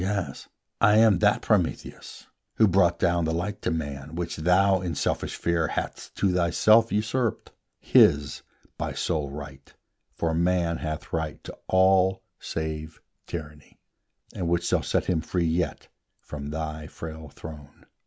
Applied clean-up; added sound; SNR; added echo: none; none; none; none.